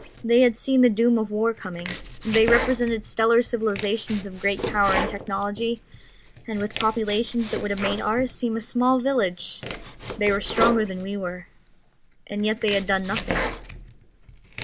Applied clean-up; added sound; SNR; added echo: none; Domestic sounds, home sounds; 9 dB; none.